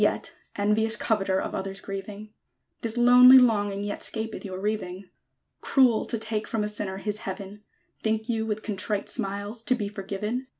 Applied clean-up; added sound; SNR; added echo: none; none; none; none.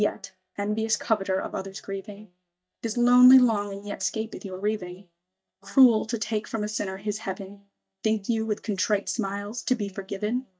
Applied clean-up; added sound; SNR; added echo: neural mask model DeepFilterNet 3.